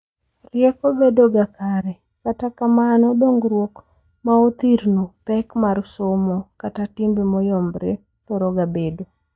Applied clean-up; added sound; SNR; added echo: neural mask model DeepFilterNet 3.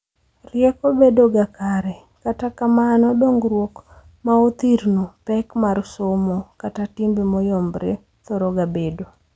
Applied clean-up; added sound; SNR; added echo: none; none; none; none.